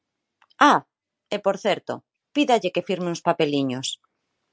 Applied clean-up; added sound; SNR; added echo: none; none; none; none.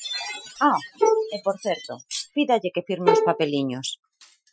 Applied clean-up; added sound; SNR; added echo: classical method Wiener filter.